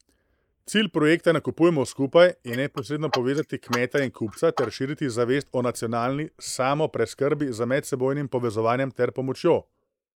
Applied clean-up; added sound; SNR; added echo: neural mask model Resemble Enhance denoiser.